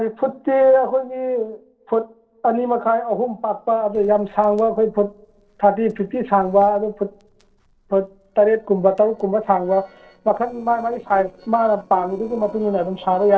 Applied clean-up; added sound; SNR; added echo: neural separator model SepFormer DNS4.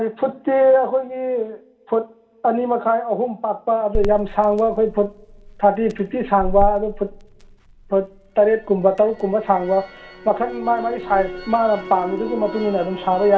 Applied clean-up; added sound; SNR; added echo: none; Crackle; 11 dB; reverberation time 0.8 s.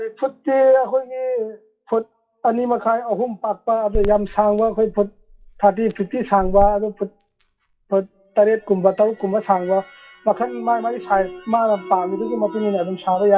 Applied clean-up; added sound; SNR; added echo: classical method WPE with log-MMSE.